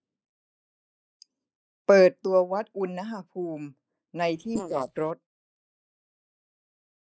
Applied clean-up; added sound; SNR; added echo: neural mask model Resemble Enhance denoiser.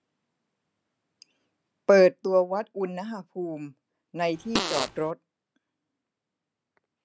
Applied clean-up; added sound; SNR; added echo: none; Fart; 3 dB; none.